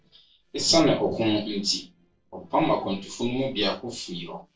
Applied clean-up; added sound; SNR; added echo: neural separator model SepFormer DNS4.